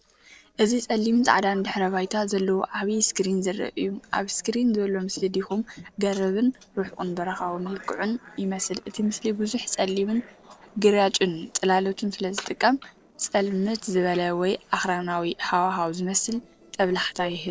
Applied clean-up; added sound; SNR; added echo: neural separator model SepFormer DNS4.